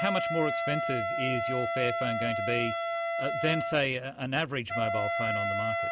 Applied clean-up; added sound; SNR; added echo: none; Wind instrument, woodwind instrument; -1 dB; none.